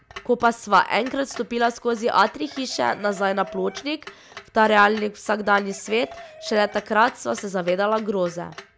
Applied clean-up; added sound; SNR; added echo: none; Clock + Chicken, rooster; 20 dB; none.